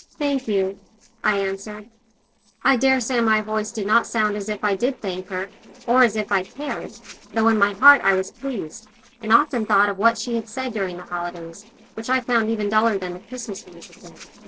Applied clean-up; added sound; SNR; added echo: neural separator model SepFormer DNS4.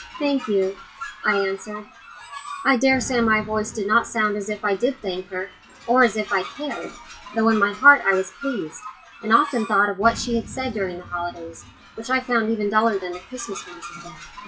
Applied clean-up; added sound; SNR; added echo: classical method WPE with log-MMSE.